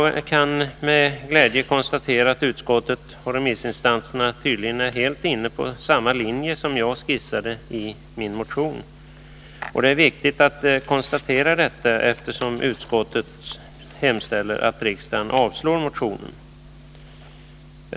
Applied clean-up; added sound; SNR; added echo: none; none; none; none.